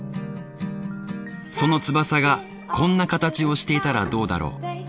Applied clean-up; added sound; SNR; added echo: none; Bowed string instrument; 18 dB; none.